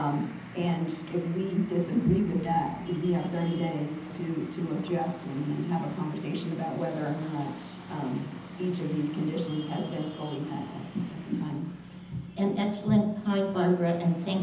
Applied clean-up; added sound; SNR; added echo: none; Traffic noise, roadway noise; 18 dB; reverberation time 0.8 s.